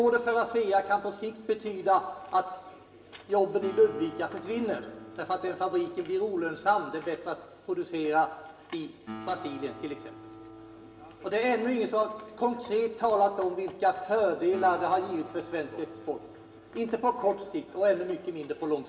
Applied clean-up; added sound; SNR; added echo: none; Acoustic guitar; 19 dB; reverberation time 0.8 s.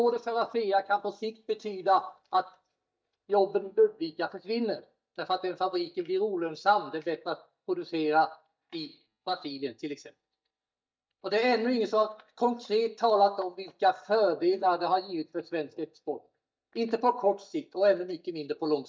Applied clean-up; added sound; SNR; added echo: neural mask model DeepFilterNet 3.